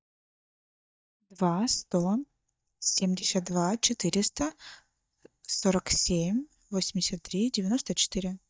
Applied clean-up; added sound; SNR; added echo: neural mask model DeepFilterNet 3.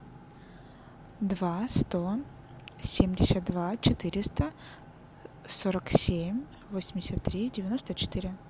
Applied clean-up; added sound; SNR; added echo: none; none; none; none.